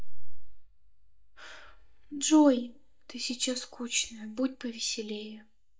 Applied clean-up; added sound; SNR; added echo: neural mask model DeepFilterNet 3.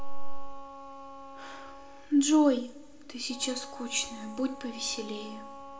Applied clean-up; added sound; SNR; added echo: none; Wind instrument, woodwind instrument; 17 dB; reverberation time 1.8 s.